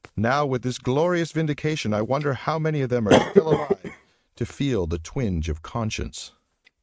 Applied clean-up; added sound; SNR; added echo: neural mask model RNNoise.